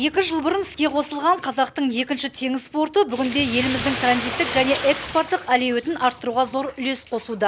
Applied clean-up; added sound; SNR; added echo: none; Bathtub (filling or washing); 11 dB; none.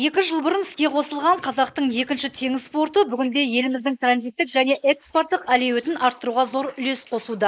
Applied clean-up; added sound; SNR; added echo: neural mask model Resemble Enhance denoiser.